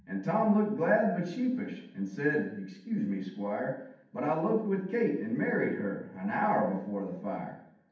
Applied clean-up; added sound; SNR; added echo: none; none; none; reverberation time 0.8 s.